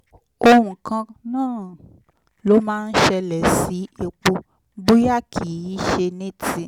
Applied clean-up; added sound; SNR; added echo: none; none; none; none.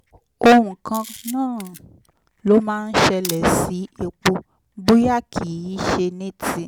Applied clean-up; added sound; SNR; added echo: none; Camera; 19 dB; none.